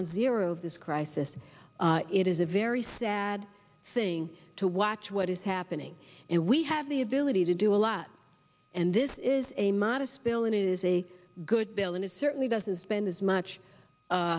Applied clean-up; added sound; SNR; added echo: none; none; none; none.